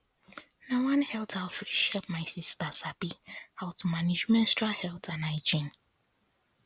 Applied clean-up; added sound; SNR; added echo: none; none; none; none.